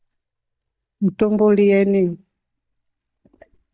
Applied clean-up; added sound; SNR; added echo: neural mask model DeepFilterNet 3.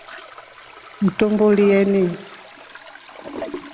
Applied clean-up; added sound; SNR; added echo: none; Toilet flush; 15 dB; none.